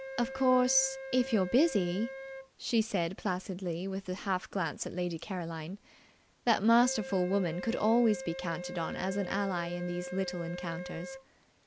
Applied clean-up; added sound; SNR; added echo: none; Wind instrument, woodwind instrument; 12 dB; none.